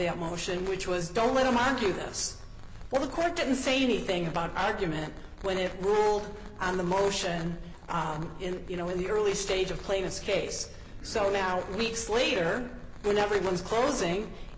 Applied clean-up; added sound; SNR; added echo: none; none; none; none.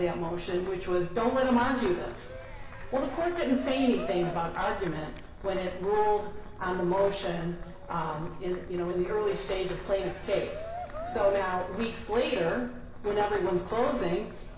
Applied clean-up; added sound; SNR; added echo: none; Cheering; 16 dB; reverberation time 0.6 s.